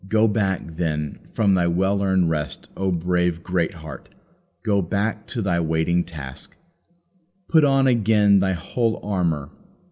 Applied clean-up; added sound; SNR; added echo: none; none; none; none.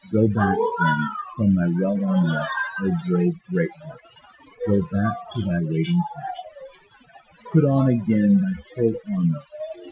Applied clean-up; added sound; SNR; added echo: classical method Wiener filter.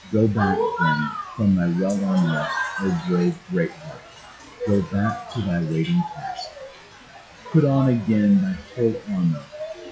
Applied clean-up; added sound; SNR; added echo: classical method log-MMSE.